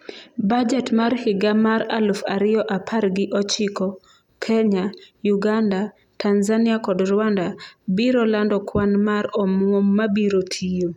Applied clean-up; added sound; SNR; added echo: none; none; none; none.